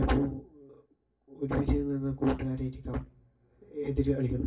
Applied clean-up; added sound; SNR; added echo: none; none; none; reverberation time 0.2 s.